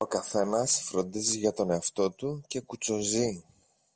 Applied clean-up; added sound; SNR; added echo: none; none; none; none.